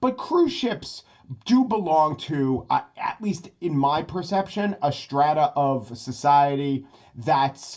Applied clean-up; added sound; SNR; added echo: none; none; none; reverberation time 0.2 s.